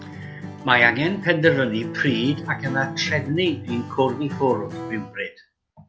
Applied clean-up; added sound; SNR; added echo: none; Acoustic guitar; 11 dB; none.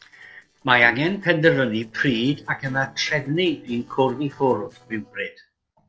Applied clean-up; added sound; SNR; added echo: neural separator model SepFormer DNS4.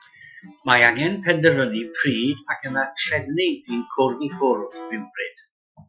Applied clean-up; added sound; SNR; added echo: classical method Wiener filter.